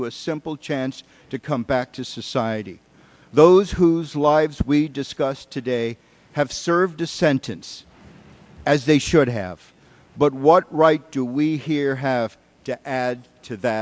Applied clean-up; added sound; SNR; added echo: none; none; none; none.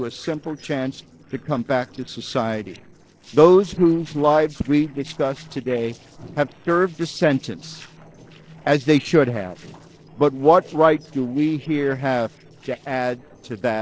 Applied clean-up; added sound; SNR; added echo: neural separator model SepFormer DNS4.